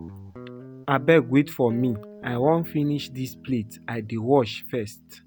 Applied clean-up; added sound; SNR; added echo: none; Guitar; 18 dB; none.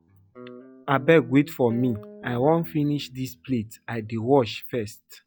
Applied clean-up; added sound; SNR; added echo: classical method log-MMSE.